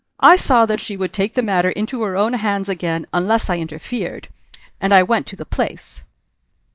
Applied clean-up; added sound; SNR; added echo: neural mask model DeepFilterNet 3.